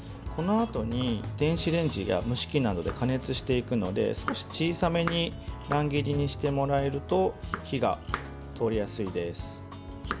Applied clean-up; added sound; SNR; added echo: none; none; none; none.